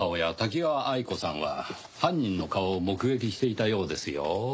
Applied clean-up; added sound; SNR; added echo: none; none; none; none.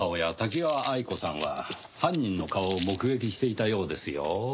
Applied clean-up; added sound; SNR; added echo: none; Crumpling, crinkling; 7 dB; none.